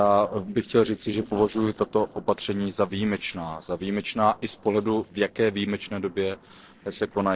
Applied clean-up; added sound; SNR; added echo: neural separator model SepFormer DNS4.